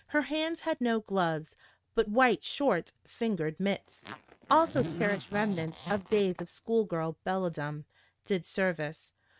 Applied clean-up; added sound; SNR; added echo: neural mask model RNNoise.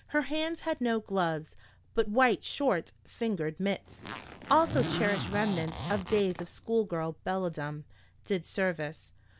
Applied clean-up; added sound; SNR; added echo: none; Zipper (clothing); 7 dB; none.